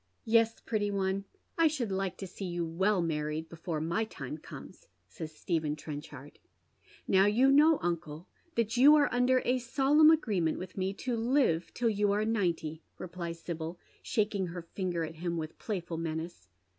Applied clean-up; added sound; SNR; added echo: none; none; none; none.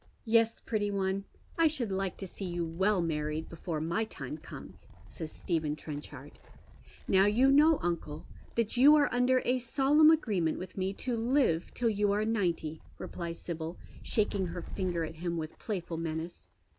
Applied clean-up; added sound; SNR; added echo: none; Wind; 15 dB; none.